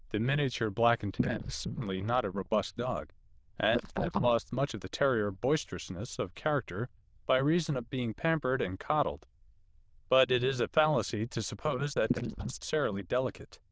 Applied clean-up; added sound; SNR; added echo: neural diffusion model UNIVERSE++.